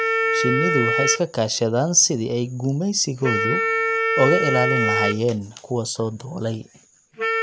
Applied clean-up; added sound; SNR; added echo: none; Wind instrument, woodwind instrument; 1 dB; none.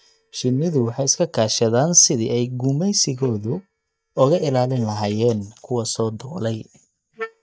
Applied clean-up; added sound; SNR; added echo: neural mask model DeepFilterNet 3.